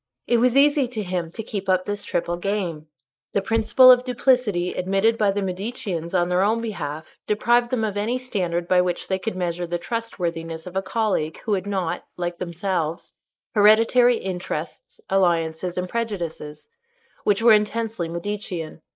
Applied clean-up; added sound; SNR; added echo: neural mask model Resemble Enhance denoiser.